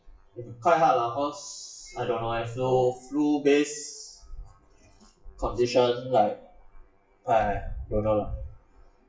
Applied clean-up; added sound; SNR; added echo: classical method WPE with log-MMSE.